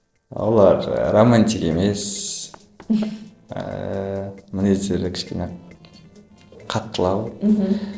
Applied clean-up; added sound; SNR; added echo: neural separator model SepFormer DNS4.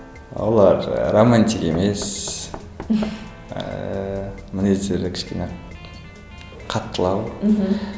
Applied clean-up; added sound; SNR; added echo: none; Knock; 18 dB; none.